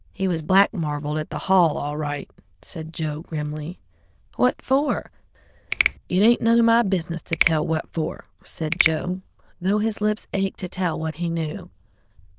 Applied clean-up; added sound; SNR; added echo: neural diffusion model UNIVERSE++.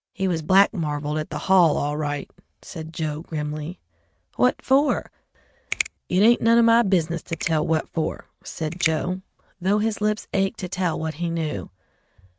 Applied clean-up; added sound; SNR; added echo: neural mask model RNNoise.